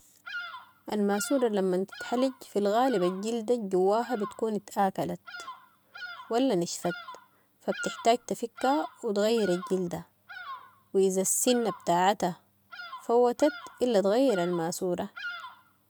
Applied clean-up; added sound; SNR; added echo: none; Bird vocalization, bird call, bird song; 16 dB; none.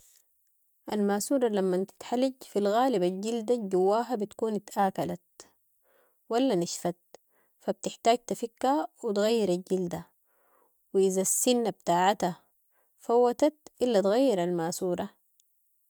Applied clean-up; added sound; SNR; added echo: none; none; none; none.